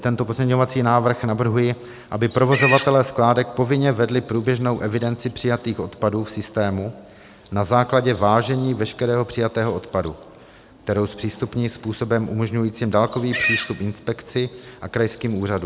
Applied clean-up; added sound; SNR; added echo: none; Livestock, farm animals, working animals; 14 dB; none.